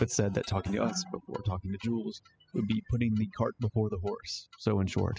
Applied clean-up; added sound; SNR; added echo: classical method spectral subtraction.